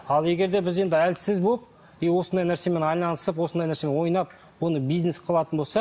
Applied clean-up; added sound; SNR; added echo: none; none; none; none.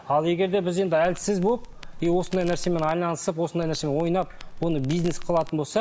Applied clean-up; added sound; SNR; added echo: none; Crackle; 10 dB; none.